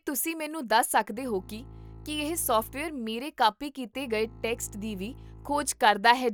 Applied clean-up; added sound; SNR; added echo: none; Bowed string instrument; 19 dB; none.